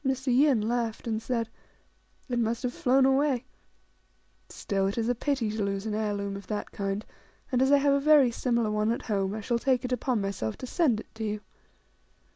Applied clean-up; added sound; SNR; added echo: none; none; none; none.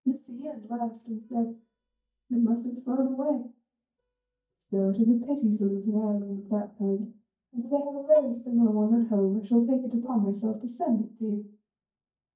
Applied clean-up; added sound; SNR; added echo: neural mask model DeepFilterNet 3.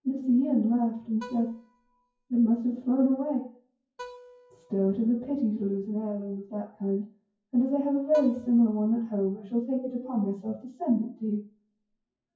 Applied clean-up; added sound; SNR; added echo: classical method WPE with log-MMSE.